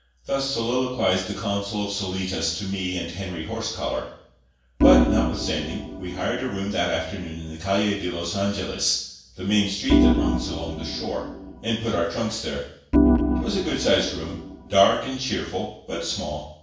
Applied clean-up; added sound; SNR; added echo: none; Organ; -3 dB; reverberation time 0.7 s.